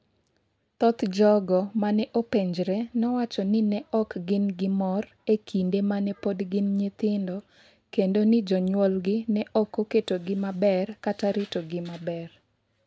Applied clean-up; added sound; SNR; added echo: none; none; none; none.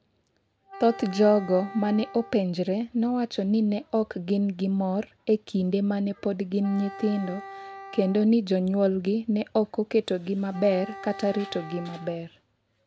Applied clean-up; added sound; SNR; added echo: none; Wind instrument, woodwind instrument; 17 dB; none.